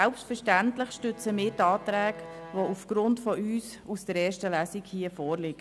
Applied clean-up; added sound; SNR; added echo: none; Bowed string instrument; 18 dB; none.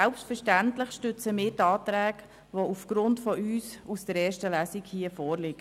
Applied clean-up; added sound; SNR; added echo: none; none; none; none.